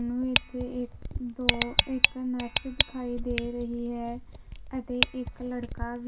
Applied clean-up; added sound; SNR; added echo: none; Tick; -2 dB; reverberation time 0.1 s.